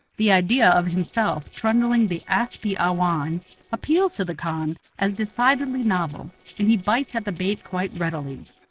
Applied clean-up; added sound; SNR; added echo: neural separator model SepFormer DNS4.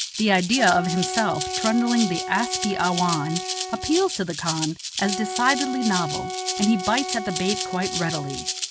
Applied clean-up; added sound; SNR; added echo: none; Rattle (instrument) + Wind instrument, woodwind instrument; 5 dB; none.